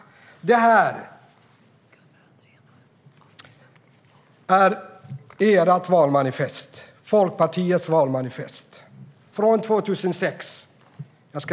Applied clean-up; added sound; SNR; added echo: none; none; none; none.